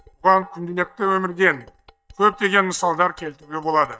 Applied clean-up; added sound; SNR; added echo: neural mask model DeepFilterNet 3.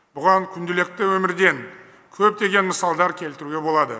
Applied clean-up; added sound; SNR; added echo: none; none; none; none.